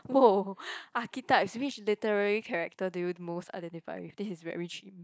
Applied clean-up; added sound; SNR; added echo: neural mask model DeepFilterNet 3.